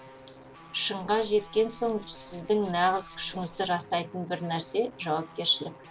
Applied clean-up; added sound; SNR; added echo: none; Tools + Guitar; 18 dB; none.